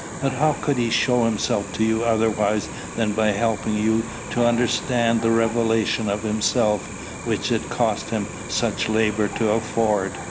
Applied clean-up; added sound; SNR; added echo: none; Cricket; 11 dB; none.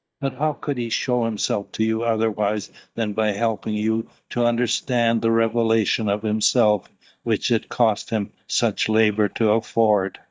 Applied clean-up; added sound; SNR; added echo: neural mask model DeepFilterNet 3.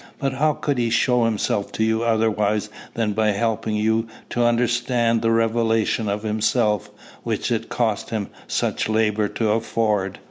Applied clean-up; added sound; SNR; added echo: none; none; none; none.